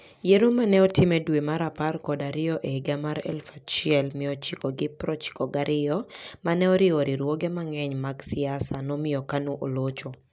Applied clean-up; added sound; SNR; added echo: none; none; none; none.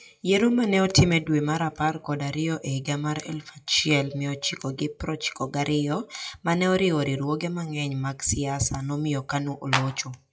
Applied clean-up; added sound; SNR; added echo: classical method WPE with log-MMSE.